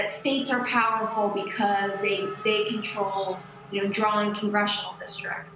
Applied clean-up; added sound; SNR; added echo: none; Race car, auto racing / Accelerating, revving, vroom; 16 dB; none.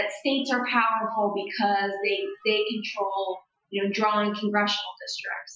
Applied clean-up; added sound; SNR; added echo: classical method Wiener filter.